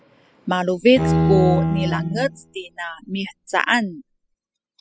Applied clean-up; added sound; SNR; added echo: classical method spectral subtraction.